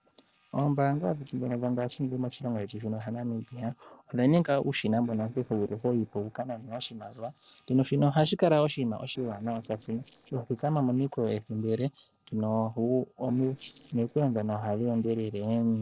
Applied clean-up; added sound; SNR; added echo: neural separator model SepFormer DNS4.